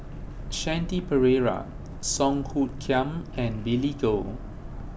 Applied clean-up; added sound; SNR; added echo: none; Boat, Water vehicle; 10 dB; none.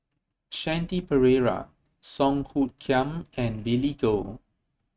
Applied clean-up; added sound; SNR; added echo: neural mask model RNNoise.